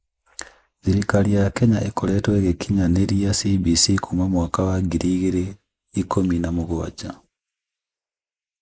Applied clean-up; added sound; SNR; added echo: neural mask model Resemble Enhance denoiser.